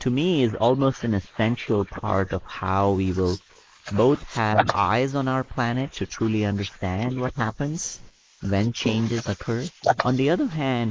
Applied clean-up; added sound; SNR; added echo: neural mask model Resemble Enhance denoiser.